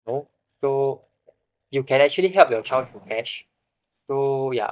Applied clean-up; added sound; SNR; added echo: neural mask model DeepFilterNet 3.